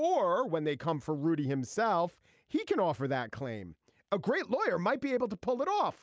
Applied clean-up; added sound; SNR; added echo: none; none; none; none.